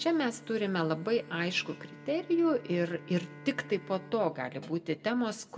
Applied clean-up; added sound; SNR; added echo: none; Bowed string instrument; 19 dB; reverberation time 2.3 s.